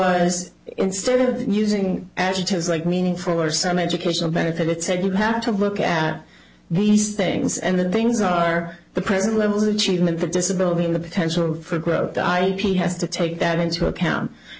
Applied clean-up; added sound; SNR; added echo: none; none; none; none.